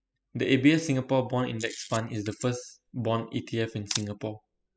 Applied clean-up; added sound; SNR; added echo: classical method spectral subtraction.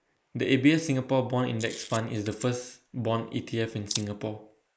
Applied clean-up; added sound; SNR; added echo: neural mask model Resemble Enhance denoiser.